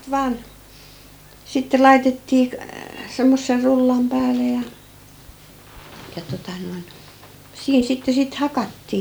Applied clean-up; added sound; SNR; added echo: none; none; none; none.